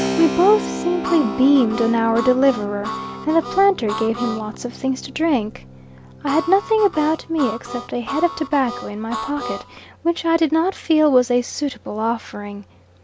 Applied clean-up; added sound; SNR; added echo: none; Keyboard (musical) + Harmonica; 10 dB; none.